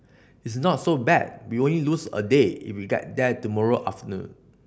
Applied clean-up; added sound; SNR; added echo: none; none; none; none.